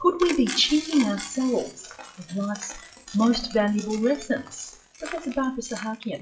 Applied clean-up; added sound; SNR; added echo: classical method WPE with log-MMSE.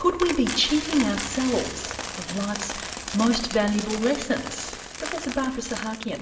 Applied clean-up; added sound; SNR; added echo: none; Coin (dropping); 8 dB; reverberation time 1.0 s.